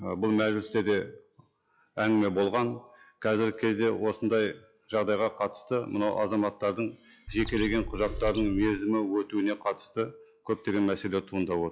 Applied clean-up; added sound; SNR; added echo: classical method log-MMSE.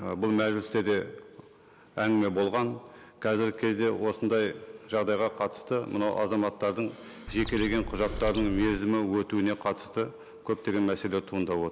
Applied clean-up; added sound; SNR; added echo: none; Bird; 8 dB; none.